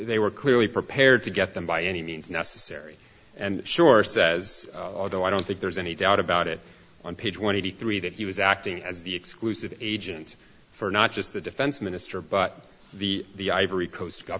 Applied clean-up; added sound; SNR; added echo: none; none; none; none.